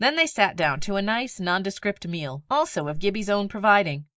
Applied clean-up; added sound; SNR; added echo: neural mask model Resemble Enhance denoiser.